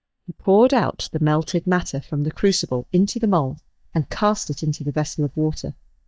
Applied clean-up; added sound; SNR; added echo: neural mask model DeepFilterNet 3.